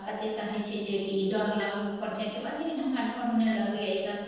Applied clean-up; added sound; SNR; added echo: neural separator model SepFormer DNS4.